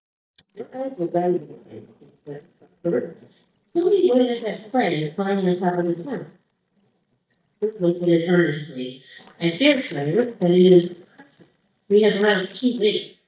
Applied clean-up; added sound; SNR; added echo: neural mask model DeepFilterNet 3.